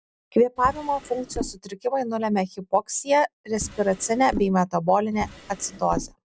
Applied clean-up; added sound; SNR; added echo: none; Drawer open or close; 12 dB; none.